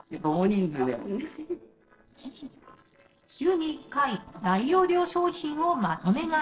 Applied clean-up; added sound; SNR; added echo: neural separator model SepFormer DNS4.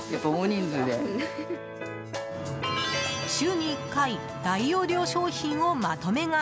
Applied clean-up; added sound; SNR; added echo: none; none; none; none.